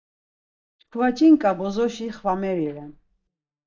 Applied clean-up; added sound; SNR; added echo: neural mask model DeepFilterNet 3.